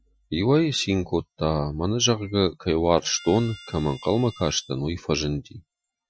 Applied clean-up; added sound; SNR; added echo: classical method Wiener filter.